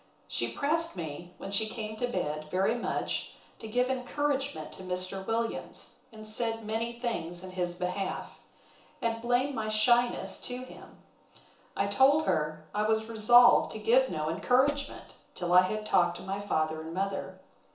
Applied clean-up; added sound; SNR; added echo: none; Hi-hat; 11 dB; reverberation time 0.7 s.